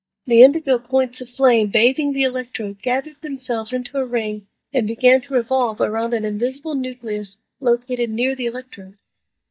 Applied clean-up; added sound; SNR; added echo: neural mask model DeepFilterNet 3.